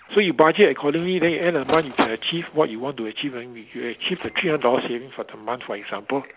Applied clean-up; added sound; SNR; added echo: none; Printer; 16 dB; none.